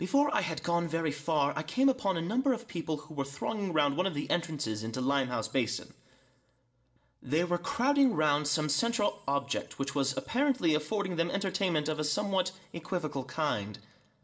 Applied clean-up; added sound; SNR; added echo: none; none; none; reverberation time 0.5 s.